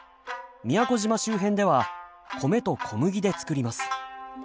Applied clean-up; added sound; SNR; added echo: none; none; none; none.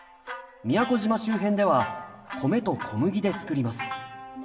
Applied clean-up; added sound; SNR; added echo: none; none; none; reverberation time 1.4 s.